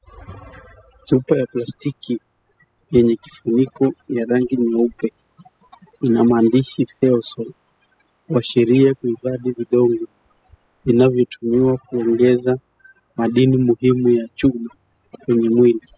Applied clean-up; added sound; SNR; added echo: classical method spectral subtraction.